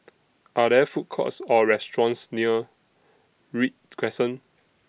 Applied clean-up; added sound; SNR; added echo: none; none; none; none.